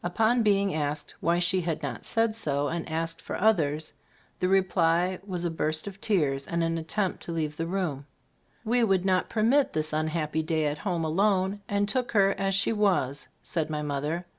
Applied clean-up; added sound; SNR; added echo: none; none; none; none.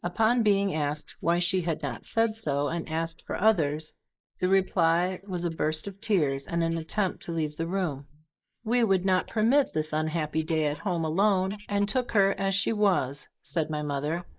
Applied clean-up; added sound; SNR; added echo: neural mask model Resemble Enhance denoiser.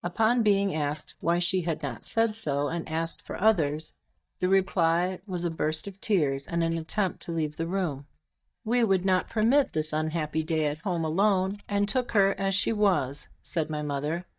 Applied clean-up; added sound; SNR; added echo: neural mask model DeepFilterNet 3.